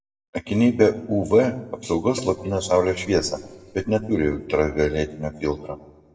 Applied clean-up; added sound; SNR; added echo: neural separator model SepFormer DNS4.